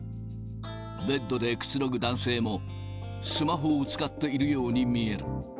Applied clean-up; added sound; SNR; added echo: none; none; none; none.